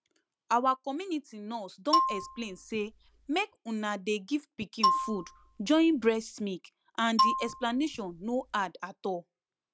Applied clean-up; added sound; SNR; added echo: none; Marimba, xylophone; 0 dB; none.